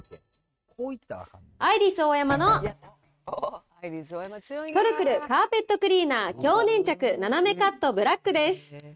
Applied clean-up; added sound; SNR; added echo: neural mask model RNNoise.